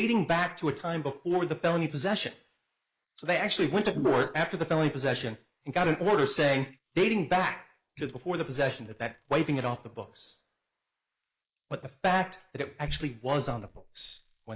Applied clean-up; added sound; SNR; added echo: neural mask model Resemble Enhance denoiser.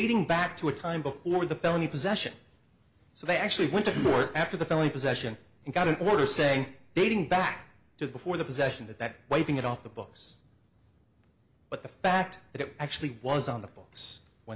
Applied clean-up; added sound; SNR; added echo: none; none; none; none.